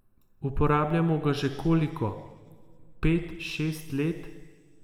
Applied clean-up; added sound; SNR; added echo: none; none; none; reverberation time 1.9 s.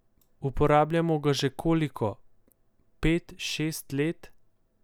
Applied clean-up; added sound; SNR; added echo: none; none; none; none.